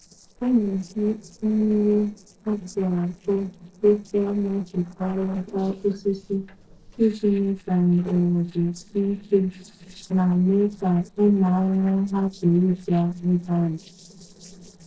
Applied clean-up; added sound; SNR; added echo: neural separator model SepFormer DNS4.